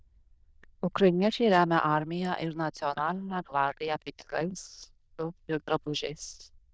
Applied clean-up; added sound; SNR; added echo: neural diffusion model UNIVERSE++.